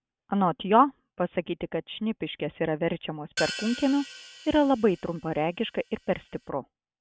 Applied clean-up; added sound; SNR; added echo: none; Hi-hat; 13 dB; none.